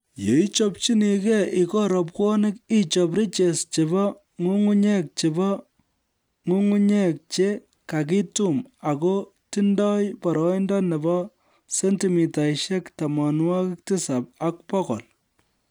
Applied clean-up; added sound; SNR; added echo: none; none; none; none.